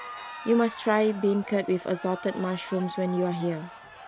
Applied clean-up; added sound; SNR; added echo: none; Crowd; 14 dB; none.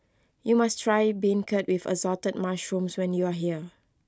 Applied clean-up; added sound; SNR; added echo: none; none; none; none.